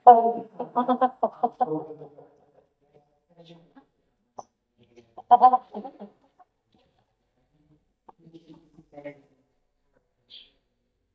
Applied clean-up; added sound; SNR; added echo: neural mask model DeepFilterNet 3.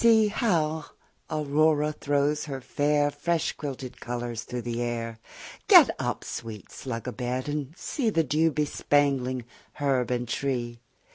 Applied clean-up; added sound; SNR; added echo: none; none; none; none.